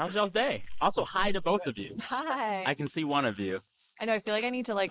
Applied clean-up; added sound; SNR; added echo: neural mask model Resemble Enhance denoiser.